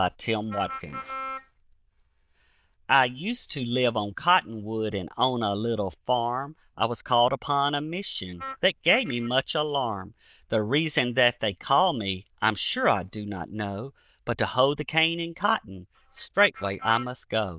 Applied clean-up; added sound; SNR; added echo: neural diffusion model UNIVERSE++.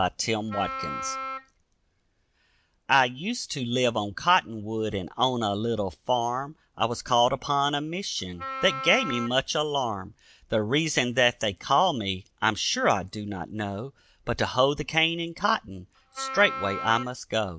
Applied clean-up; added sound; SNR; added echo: none; Wind instrument, woodwind instrument; 8 dB; none.